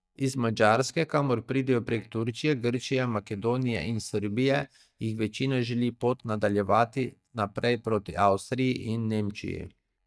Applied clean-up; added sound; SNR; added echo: neural mask model DeepFilterNet 3.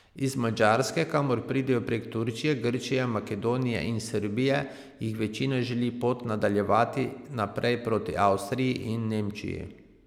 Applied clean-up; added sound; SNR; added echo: none; none; none; none.